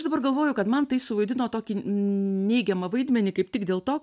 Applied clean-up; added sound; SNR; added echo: none; none; none; none.